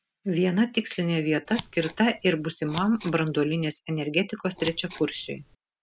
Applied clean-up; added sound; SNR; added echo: none; Scissors; 13 dB; none.